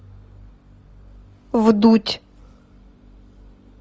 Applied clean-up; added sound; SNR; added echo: none; none; none; none.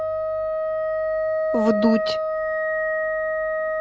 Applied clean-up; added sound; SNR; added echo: none; Wind instrument, woodwind instrument; -5 dB; none.